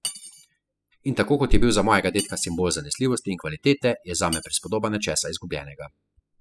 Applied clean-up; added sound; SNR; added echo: classical method spectral subtraction.